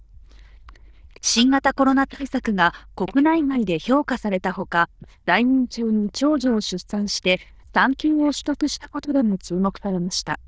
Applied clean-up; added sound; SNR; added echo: neural diffusion model UNIVERSE++.